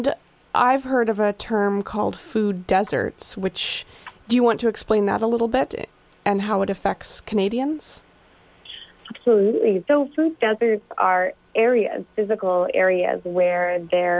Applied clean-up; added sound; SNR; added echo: none; none; none; none.